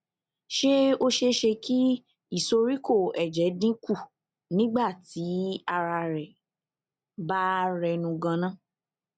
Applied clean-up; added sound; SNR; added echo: none; none; none; none.